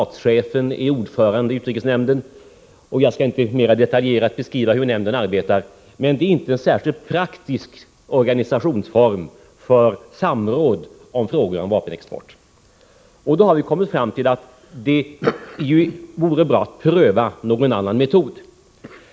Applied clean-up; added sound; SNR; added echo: none; none; none; none.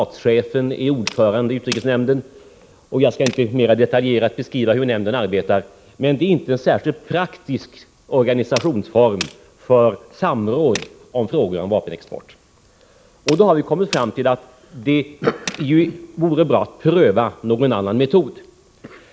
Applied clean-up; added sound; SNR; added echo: none; Tools; 17 dB; none.